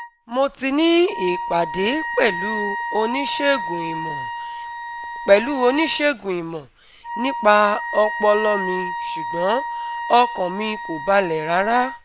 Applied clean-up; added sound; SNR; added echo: none; Wind instrument, woodwind instrument; 8 dB; none.